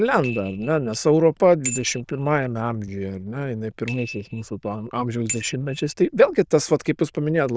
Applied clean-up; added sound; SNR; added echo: neural diffusion model UNIVERSE++.